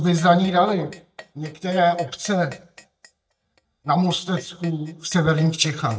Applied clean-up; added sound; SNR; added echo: neural mask model DeepFilterNet 3.